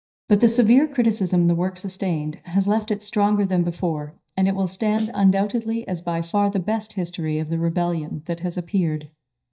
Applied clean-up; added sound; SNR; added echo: neural mask model DeepFilterNet 3.